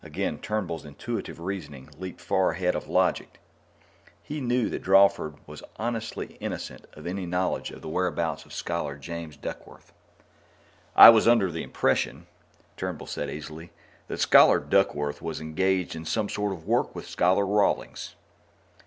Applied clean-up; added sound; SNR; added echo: none; none; none; none.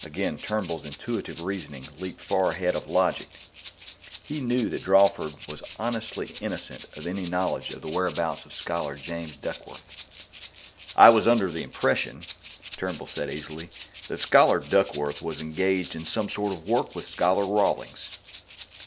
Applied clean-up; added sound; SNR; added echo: none; Rattle (instrument); 14 dB; none.